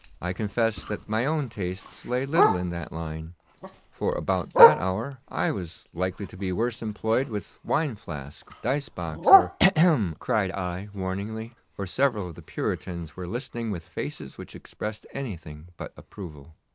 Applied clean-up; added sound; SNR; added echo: none; Bark; 2 dB; none.